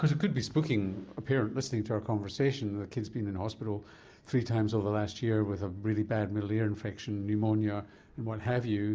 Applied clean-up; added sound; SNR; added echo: none; none; none; none.